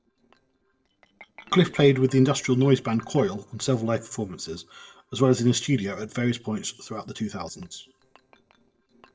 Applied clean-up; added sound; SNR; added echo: neural separator model SepFormer DNS4.